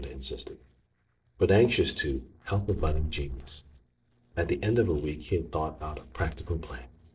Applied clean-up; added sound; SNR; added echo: neural separator model SepFormer DNS4.